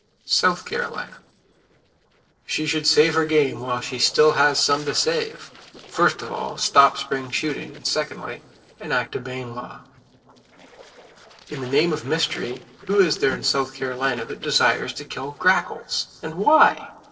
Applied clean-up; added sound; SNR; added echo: neural separator model SepFormer DNS4.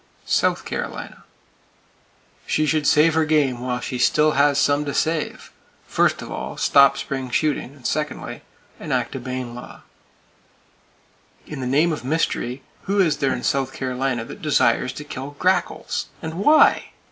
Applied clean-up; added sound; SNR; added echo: none; none; none; none.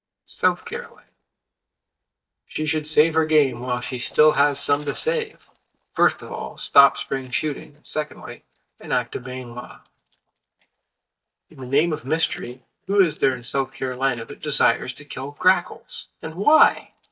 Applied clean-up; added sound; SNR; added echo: neural mask model DeepFilterNet 3.